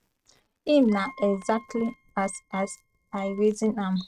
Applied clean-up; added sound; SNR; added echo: neural mask model RNNoise.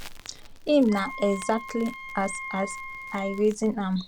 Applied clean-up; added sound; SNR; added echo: none; Crackle + Wind instrument, woodwind instrument; 12 dB; none.